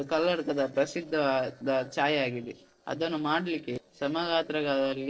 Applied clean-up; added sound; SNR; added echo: neural separator model SepFormer DNS4.